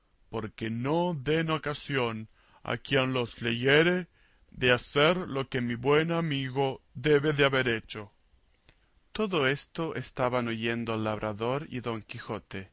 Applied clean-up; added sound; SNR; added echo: none; none; none; none.